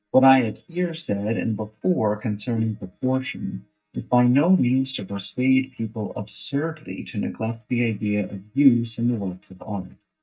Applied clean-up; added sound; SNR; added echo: neural mask model DeepFilterNet 3.